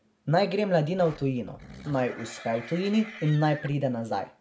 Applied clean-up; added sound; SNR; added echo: none; Livestock, farm animals, working animals; 17 dB; none.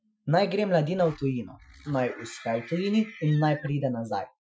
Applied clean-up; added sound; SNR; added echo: classical method Wiener filter.